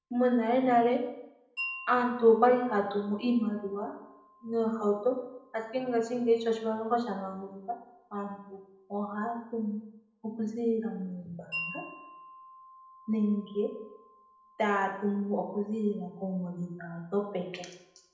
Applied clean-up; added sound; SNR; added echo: none; Wind chime; 19 dB; reverberation time 0.7 s.